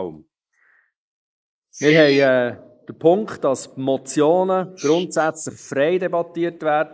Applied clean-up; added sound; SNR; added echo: neural mask model Resemble Enhance denoiser.